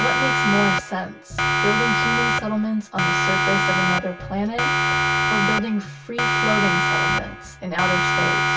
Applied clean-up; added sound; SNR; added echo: none; Siren; -5 dB; reverberation time 0.1 s.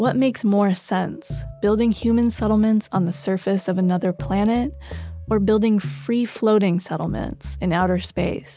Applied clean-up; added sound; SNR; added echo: none; none; none; none.